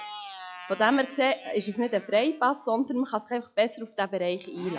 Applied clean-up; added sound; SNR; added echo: classical method log-MMSE.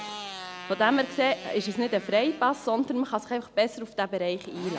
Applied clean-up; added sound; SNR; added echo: none; Motorcycle; 15 dB; none.